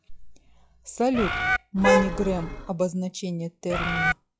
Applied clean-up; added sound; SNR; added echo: classical method log-MMSE.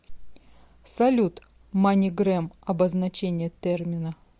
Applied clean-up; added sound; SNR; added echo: none; none; none; none.